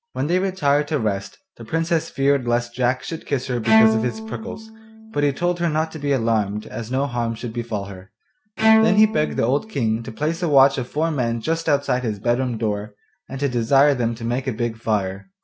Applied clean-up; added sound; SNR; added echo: none; Bowed string instrument; 3 dB; none.